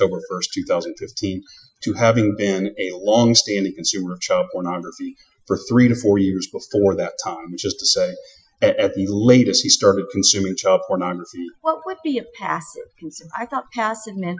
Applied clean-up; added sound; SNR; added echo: classical method Wiener filter.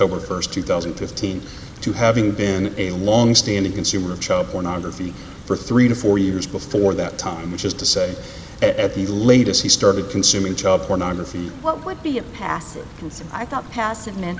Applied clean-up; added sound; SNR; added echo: none; Stream / Trickle, dribble; 18 dB; none.